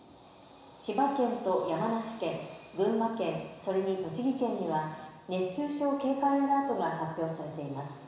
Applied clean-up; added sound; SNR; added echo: none; none; none; reverberation time 1.0 s.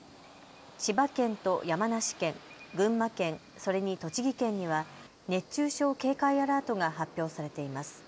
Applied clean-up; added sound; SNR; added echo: none; none; none; none.